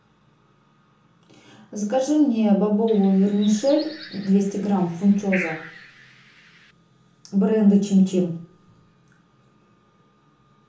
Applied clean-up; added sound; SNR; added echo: none; Bird; 15 dB; reverberation time 0.8 s.